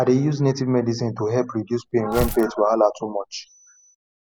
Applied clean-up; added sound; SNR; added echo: none; Tearing; 11 dB; none.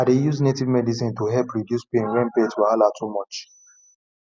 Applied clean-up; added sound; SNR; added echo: none; none; none; none.